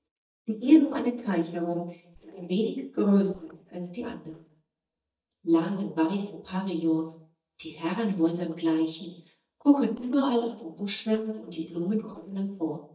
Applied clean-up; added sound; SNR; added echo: neural mask model DeepFilterNet 3.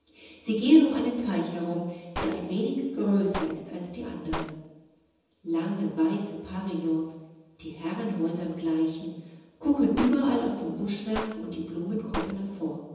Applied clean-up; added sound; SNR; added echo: none; Gunshot, gunfire; 12 dB; reverberation time 1.1 s.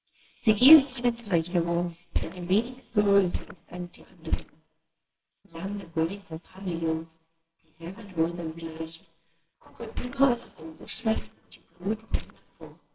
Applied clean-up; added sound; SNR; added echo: neural separator model SepFormer WHAMR!.